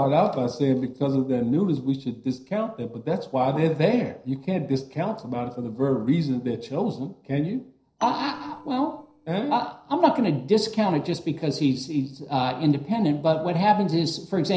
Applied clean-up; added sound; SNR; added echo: neural separator model SepFormer DNS4.